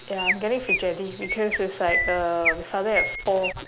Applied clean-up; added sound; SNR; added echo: none; Chirp, tweet; 2 dB; none.